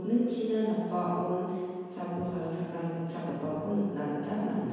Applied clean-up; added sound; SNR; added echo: none; none; none; reverberation time 1.9 s.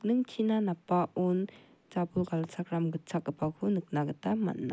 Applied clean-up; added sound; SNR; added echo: none; none; none; none.